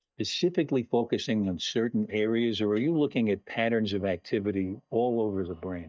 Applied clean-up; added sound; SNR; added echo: neural mask model DeepFilterNet 3.